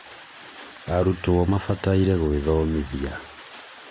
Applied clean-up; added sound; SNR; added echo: none; none; none; none.